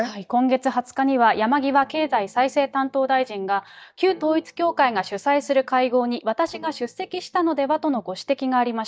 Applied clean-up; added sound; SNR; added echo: neural mask model DeepFilterNet 3.